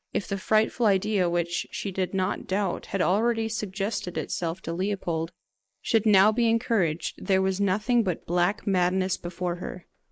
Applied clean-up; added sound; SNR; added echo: neural mask model Resemble Enhance denoiser.